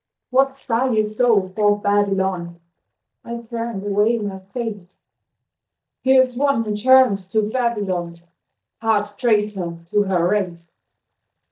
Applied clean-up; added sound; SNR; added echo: neural mask model DeepFilterNet 3.